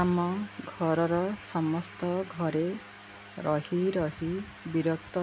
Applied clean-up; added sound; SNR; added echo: none; none; none; none.